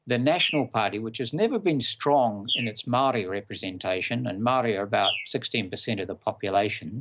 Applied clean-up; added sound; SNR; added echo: none; Bird; 10 dB; none.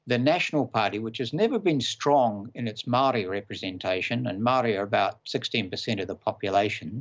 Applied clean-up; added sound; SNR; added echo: none; none; none; none.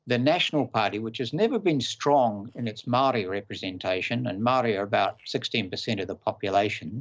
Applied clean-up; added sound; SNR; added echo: neural separator model SepFormer DNS4.